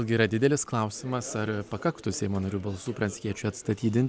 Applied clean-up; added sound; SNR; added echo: none; none; none; none.